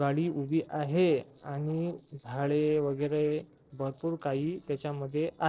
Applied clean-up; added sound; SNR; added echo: neural separator model SepFormer DNS4.